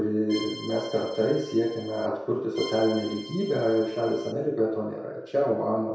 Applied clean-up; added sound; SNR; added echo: none; Accordion; 15 dB; reverberation time 0.7 s.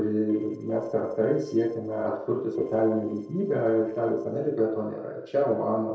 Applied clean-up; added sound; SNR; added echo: neural separator model SepFormer DNS4.